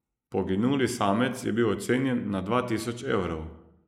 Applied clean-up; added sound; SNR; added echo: neural mask model Resemble Enhance denoiser.